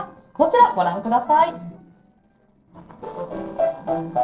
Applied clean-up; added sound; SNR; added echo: neural separator model SepFormer DNS4.